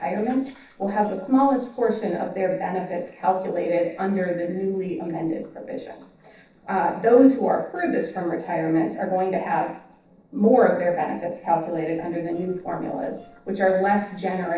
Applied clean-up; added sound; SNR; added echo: neural separator model SepFormer DNS4.